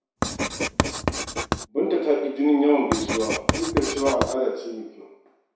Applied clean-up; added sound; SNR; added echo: none; Writing; 4 dB; reverberation time 0.7 s.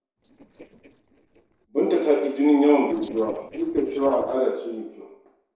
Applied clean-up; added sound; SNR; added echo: neural separator model SepFormer DNS4.